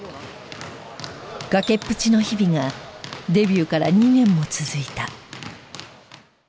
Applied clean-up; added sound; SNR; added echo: none; none; none; none.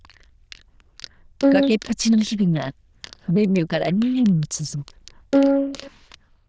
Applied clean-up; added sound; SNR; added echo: neural diffusion model UNIVERSE++.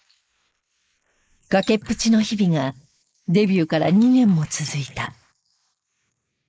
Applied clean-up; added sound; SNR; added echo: neural mask model Resemble Enhance denoiser.